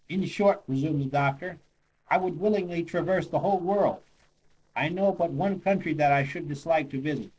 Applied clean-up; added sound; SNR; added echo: neural separator model SepFormer DNS4.